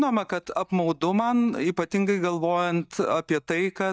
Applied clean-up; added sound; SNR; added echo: neural mask model DeepFilterNet 3.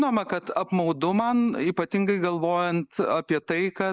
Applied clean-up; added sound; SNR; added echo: neural mask model Resemble Enhance denoiser.